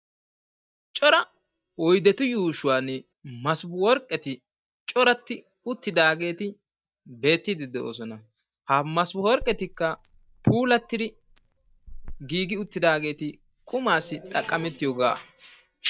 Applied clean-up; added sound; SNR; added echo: neural mask model DeepFilterNet 3.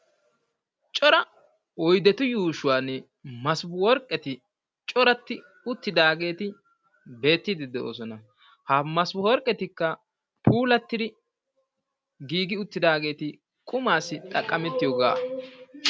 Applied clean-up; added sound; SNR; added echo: none; none; none; none.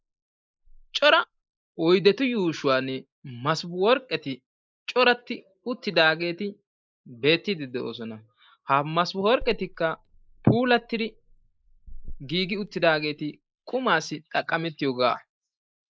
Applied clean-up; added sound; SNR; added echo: neural mask model Resemble Enhance denoiser.